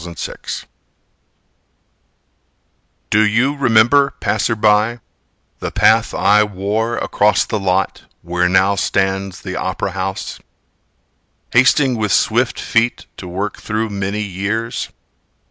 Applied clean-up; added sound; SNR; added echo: none; none; none; none.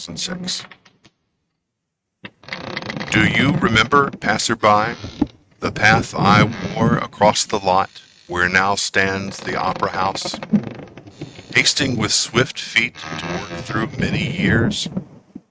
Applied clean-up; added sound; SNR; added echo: neural mask model RNNoise.